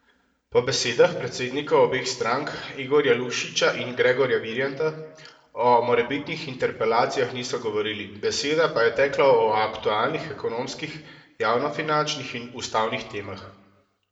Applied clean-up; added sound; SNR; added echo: none; none; none; reverberation time 0.7 s.